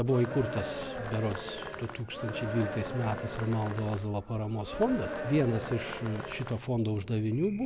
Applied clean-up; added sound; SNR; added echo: none; Cheering; 7 dB; none.